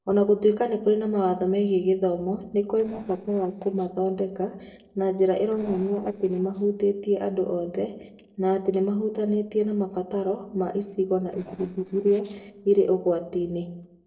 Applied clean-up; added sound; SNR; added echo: neural separator model SepFormer DNS4.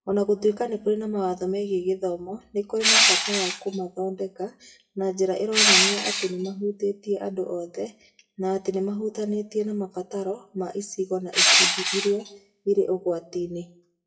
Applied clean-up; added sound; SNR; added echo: classical method WPE with log-MMSE.